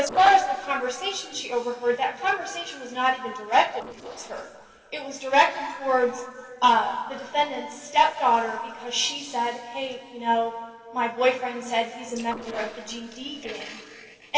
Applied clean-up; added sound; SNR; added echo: neural separator model SepFormer DNS4.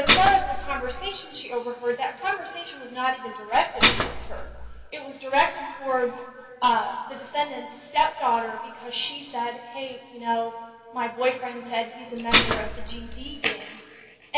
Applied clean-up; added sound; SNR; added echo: none; Dishes, pots, and pans; -5 dB; reverberation time 2.3 s.